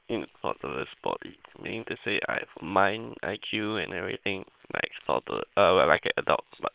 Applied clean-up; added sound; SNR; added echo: neural separator model SepFormer WHAM!.